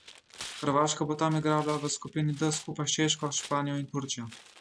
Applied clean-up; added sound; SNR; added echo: none; Tearing; 18 dB; none.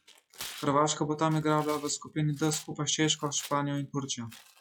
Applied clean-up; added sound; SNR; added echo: classical method log-MMSE.